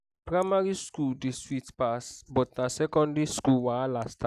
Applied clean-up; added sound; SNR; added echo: none; none; none; none.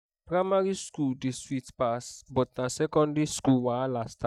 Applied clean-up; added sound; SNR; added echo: neural mask model DeepFilterNet 3.